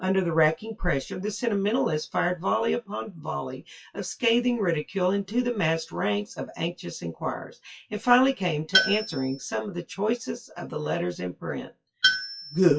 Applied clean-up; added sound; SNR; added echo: classical method WPE with log-MMSE.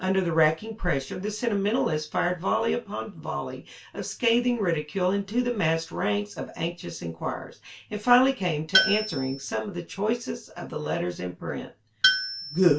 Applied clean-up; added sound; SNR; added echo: none; Tools; -1 dB; reverberation time 0.2 s.